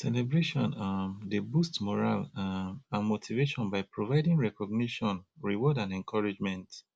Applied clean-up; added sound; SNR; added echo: none; none; none; none.